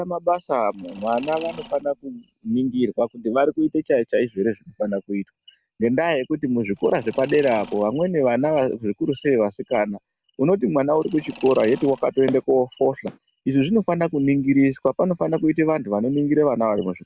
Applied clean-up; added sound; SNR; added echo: none; Walk, footsteps + Mechanisms; 20 dB; none.